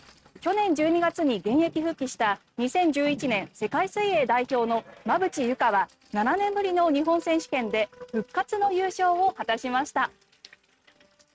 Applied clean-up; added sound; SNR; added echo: neural mask model RNNoise.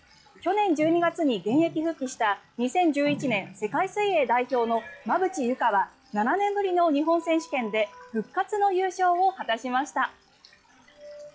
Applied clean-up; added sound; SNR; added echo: classical method log-MMSE.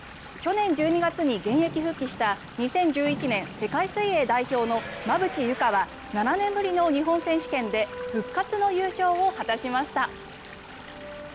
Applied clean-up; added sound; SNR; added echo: none; Stream / Liquid; 18 dB; none.